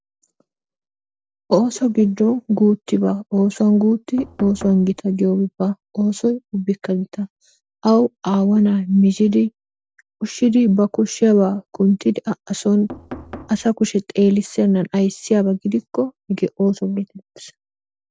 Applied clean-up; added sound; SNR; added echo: neural separator model SepFormer DNS4.